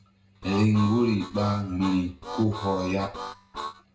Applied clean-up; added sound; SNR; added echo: none; Harmonica; 11 dB; reverberation time 0.2 s.